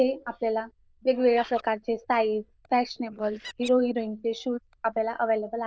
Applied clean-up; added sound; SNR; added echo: neural diffusion model UNIVERSE++.